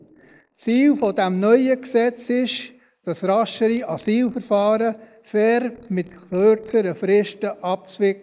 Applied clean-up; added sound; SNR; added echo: neural mask model Resemble Enhance denoiser.